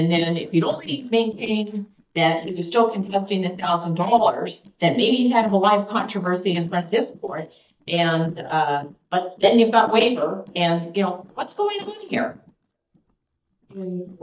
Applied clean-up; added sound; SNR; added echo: neural mask model DeepFilterNet 3.